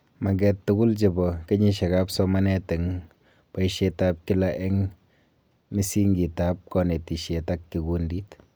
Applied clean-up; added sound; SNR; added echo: none; none; none; none.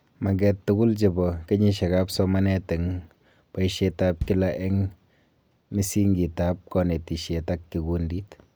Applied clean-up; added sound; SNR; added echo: none; Bass drum; 11 dB; none.